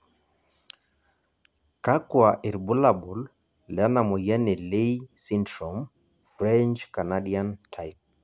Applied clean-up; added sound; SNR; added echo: none; none; none; none.